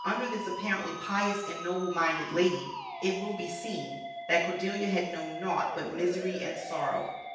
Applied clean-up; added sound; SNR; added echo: none; Musical instrument; 8 dB; reverberation time 0.9 s.